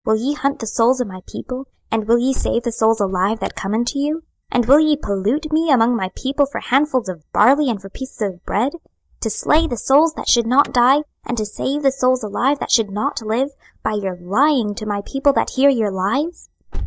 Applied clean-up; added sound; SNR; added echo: neural mask model DeepFilterNet 3.